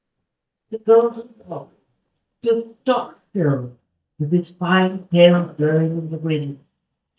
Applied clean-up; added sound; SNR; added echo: neural mask model DeepFilterNet 3.